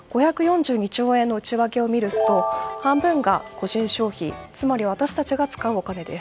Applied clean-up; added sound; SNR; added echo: none; none; none; none.